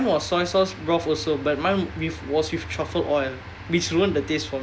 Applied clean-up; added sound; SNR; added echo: none; none; none; none.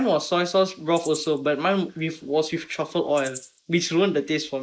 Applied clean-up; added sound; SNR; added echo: neural mask model Resemble Enhance denoiser.